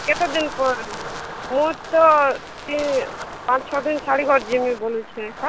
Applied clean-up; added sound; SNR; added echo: none; Wind; 12 dB; none.